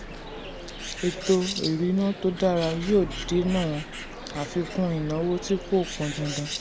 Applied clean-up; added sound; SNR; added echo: none; Bird; 9 dB; none.